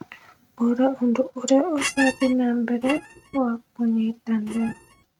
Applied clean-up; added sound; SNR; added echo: neural mask model RNNoise.